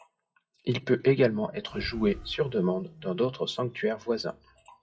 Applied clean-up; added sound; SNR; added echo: classical method WPE with log-MMSE.